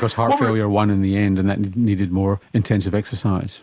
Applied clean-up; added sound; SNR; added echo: none; none; none; none.